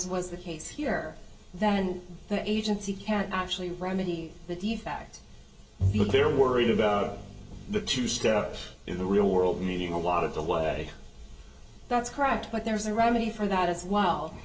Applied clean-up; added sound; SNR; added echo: none; Bowed string instrument; 6 dB; reverberation time 0.2 s.